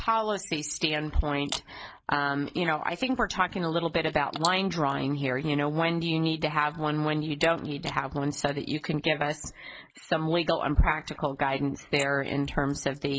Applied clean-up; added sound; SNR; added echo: neural mask model Resemble Enhance denoiser.